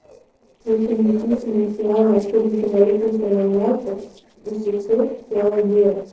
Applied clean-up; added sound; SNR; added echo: neural separator model SepFormer DNS4.